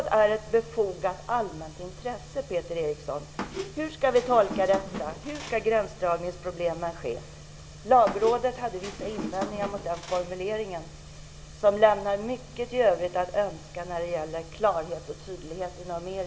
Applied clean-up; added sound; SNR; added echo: none; Squeak; 10 dB; reverberation time 1.1 s.